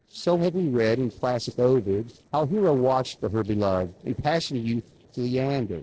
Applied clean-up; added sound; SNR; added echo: neural separator model SepFormer DNS4.